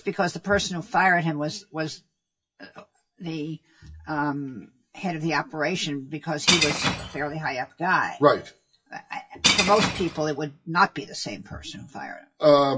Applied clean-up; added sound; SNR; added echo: classical method WPE with log-MMSE.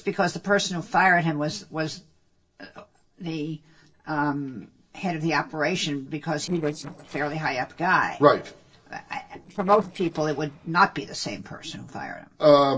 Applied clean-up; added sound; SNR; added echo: neural separator model SepFormer DNS4.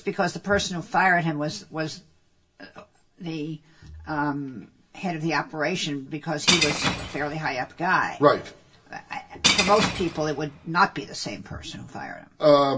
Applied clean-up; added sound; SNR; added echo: none; Shatter / Crushing; 2 dB; reverberation time 0.2 s.